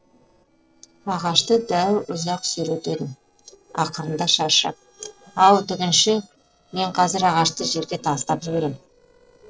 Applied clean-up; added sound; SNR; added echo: neural separator model SepFormer DNS4.